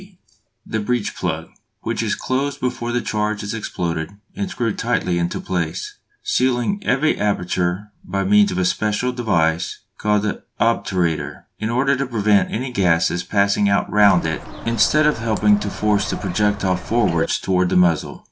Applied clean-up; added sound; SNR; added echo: none; Bird; 11 dB; none.